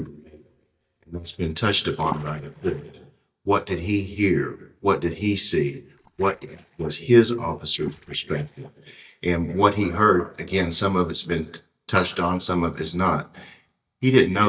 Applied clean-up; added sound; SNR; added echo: neural mask model DeepFilterNet 3.